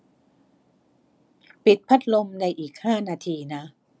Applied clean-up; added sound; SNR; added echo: none; none; none; none.